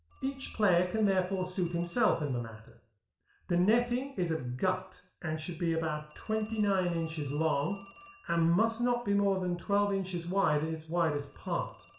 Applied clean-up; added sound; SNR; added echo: none; Telephone; 19 dB; reverberation time 0.5 s.